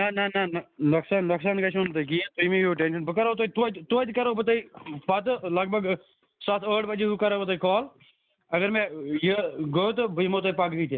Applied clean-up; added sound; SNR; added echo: none; none; none; none.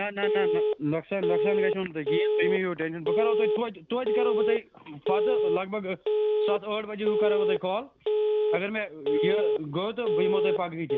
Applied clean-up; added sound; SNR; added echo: none; Telephone; -4 dB; none.